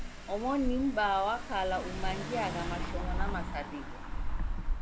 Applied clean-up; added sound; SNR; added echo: none; Engine / Car; 0 dB; none.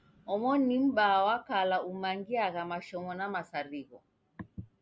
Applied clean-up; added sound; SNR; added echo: none; none; none; none.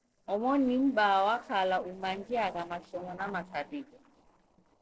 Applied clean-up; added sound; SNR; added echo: neural separator model SepFormer DNS4.